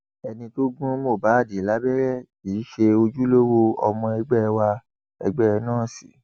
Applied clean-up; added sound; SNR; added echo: none; none; none; none.